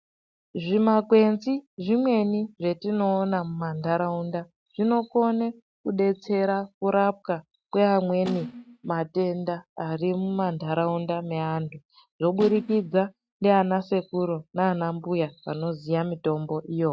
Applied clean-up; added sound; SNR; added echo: neural mask model RNNoise.